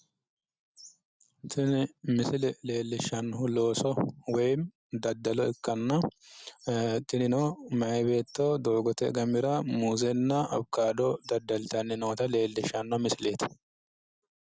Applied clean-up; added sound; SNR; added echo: none; none; none; none.